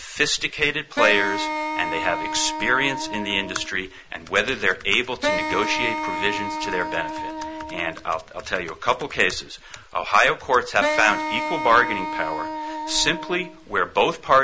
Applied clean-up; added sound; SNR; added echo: none; Wind instrument, woodwind instrument; 4 dB; none.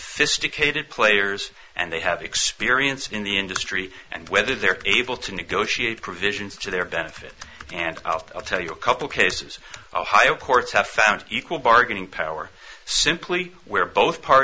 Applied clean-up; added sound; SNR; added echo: none; none; none; none.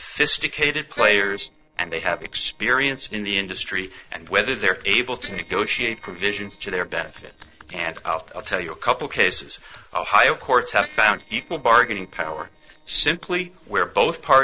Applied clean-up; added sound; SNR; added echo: neural separator model SepFormer DNS4.